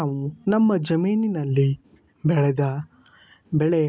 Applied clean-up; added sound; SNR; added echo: none; none; none; none.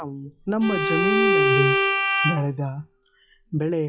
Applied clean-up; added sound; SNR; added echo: classical method log-MMSE.